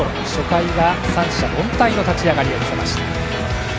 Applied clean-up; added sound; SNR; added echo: none; none; none; none.